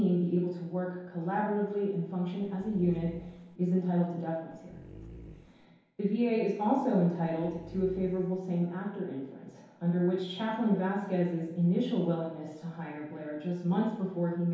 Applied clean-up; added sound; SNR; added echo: none; Dog; 18 dB; reverberation time 0.8 s.